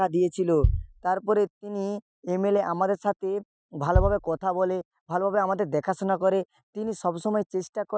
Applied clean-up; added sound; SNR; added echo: classical method Wiener filter.